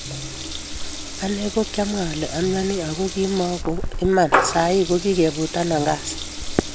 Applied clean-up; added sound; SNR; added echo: none; Water tap, faucet / Liquid; 5 dB; none.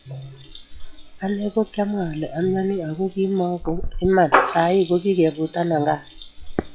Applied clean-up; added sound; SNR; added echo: classical method log-MMSE.